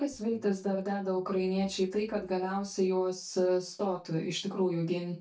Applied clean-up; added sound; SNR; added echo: neural mask model DeepFilterNet 3.